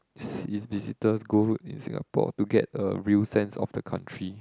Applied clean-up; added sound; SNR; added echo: none; none; none; none.